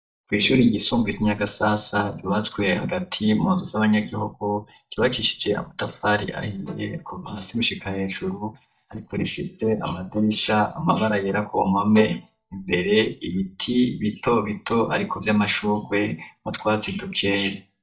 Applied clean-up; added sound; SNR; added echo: neural mask model DeepFilterNet 3.